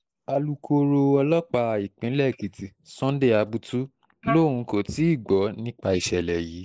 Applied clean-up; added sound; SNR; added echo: neural mask model Resemble Enhance denoiser.